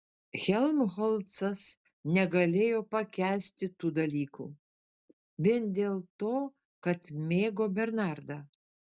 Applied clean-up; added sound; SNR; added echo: none; none; none; none.